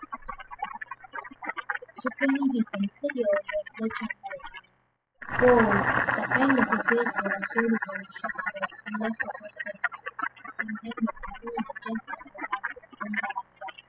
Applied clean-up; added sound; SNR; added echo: classical method spectral subtraction.